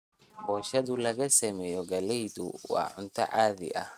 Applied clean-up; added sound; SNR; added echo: neural mask model RNNoise.